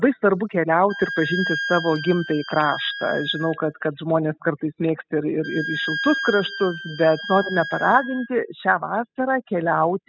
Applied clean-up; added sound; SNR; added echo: classical method spectral subtraction.